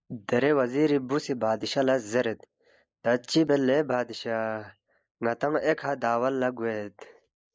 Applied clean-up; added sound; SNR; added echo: neural mask model Resemble Enhance denoiser.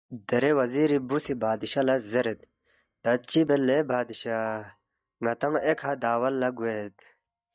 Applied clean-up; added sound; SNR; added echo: neural mask model DeepFilterNet 3.